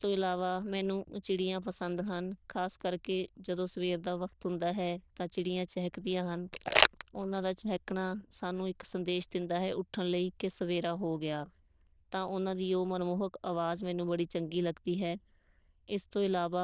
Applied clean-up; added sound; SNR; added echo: neural diffusion model UNIVERSE++.